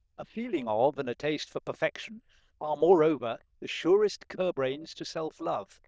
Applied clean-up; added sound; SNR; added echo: neural diffusion model UNIVERSE++.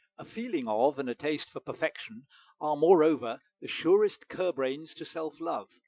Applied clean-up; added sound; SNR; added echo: classical method Wiener filter.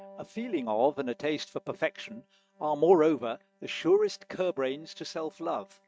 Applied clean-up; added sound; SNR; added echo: neural mask model RNNoise.